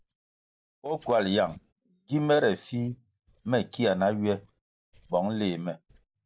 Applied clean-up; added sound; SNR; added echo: neural mask model DeepFilterNet 3.